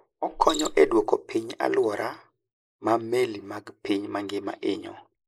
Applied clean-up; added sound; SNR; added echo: neural mask model Resemble Enhance denoiser.